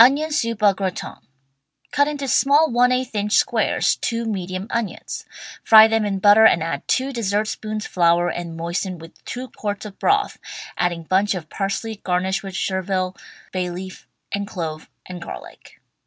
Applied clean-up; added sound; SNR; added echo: none; none; none; none.